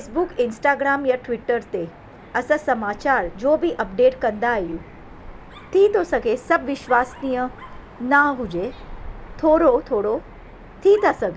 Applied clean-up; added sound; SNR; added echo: none; Dog; 19 dB; none.